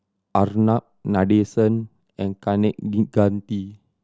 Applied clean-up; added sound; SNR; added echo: none; none; none; none.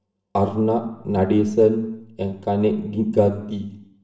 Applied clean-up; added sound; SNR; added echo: none; none; none; reverberation time 0.8 s.